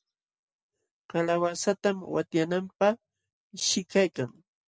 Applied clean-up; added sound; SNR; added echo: none; none; none; none.